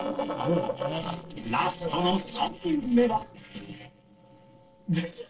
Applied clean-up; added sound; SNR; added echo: neural separator model SepFormer DNS4.